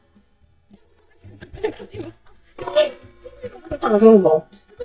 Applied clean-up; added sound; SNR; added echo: neural mask model DeepFilterNet 3.